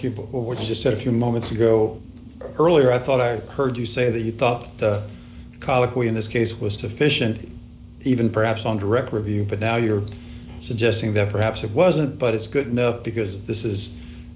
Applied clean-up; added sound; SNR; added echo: none; none; none; none.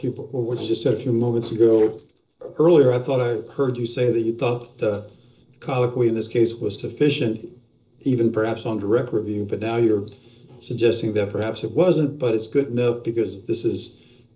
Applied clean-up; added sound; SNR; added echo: neural separator model SepFormer DNS4.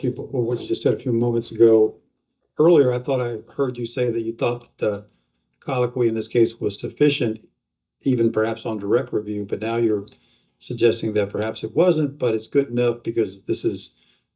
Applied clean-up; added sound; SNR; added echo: neural mask model DeepFilterNet 3.